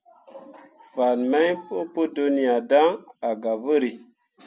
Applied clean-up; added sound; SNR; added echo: none; none; none; none.